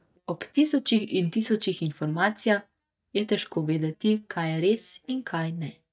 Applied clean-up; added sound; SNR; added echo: neural mask model DeepFilterNet 3.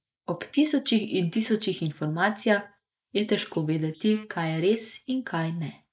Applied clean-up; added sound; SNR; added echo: neural mask model Resemble Enhance denoiser.